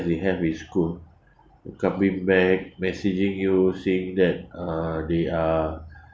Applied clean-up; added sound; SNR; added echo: none; none; none; none.